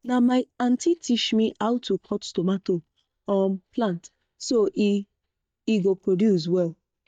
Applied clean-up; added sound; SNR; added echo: neural mask model DeepFilterNet 3.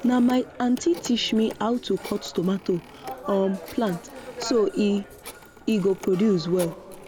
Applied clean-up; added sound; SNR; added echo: none; Telephone; 15 dB; none.